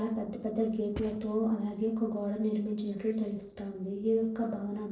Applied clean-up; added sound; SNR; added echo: neural separator model SepFormer DNS4.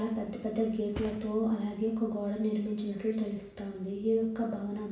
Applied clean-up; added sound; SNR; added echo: none; Thump, thud; 19 dB; reverberation time 0.7 s.